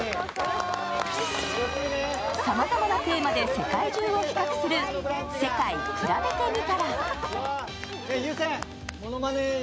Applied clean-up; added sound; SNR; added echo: none; none; none; none.